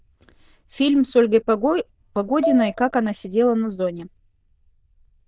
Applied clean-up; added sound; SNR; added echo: neural diffusion model UNIVERSE++.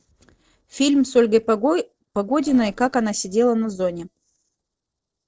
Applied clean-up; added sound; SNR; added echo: neural separator model SepFormer DNS4.